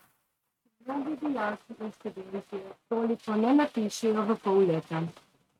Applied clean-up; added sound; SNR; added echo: neural mask model RNNoise.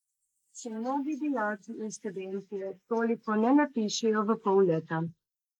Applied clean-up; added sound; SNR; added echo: neural mask model Resemble Enhance denoiser.